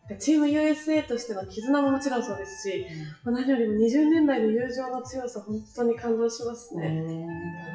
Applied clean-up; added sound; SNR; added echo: classical method WPE with log-MMSE.